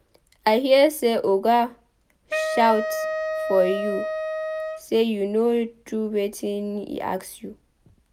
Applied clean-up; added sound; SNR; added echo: none; Wind instrument, woodwind instrument; 5 dB; none.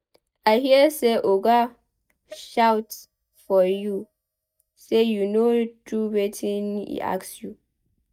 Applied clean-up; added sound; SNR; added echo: neural mask model DeepFilterNet 3.